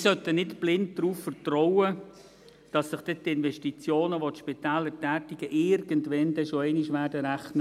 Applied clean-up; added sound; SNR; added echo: none; none; none; none.